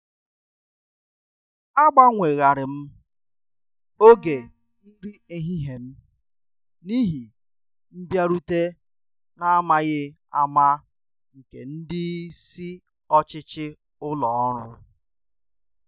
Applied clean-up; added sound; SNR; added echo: neural mask model DeepFilterNet 3.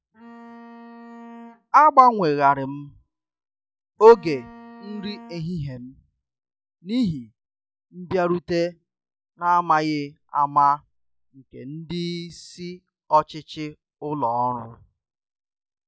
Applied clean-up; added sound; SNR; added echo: classical method log-MMSE.